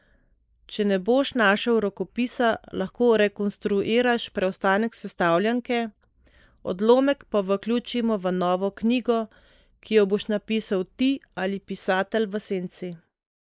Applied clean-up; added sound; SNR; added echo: neural mask model Resemble Enhance denoiser.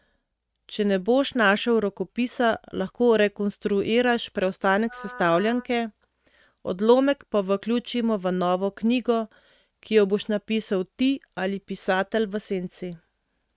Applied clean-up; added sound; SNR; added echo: neural mask model RNNoise.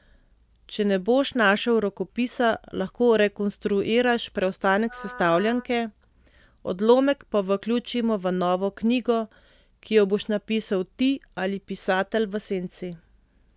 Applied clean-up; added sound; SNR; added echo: none; Wind instrument, woodwind instrument; 19 dB; none.